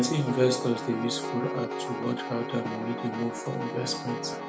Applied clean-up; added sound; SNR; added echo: none; Piano; 4 dB; none.